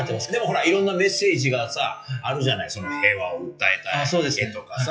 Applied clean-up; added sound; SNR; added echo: classical method WPE with log-MMSE.